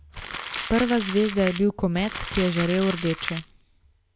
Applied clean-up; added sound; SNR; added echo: none; Crumpling, crinkling; 6 dB; none.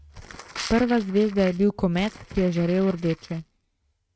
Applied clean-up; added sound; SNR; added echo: neural mask model RNNoise.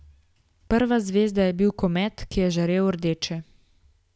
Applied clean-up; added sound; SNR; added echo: none; none; none; none.